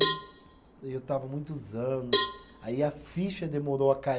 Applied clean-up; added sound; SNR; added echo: none; Cowbell; 4 dB; none.